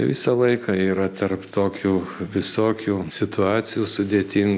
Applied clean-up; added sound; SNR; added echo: none; none; none; none.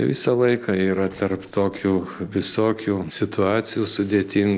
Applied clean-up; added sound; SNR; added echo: neural separator model SepFormer DNS4.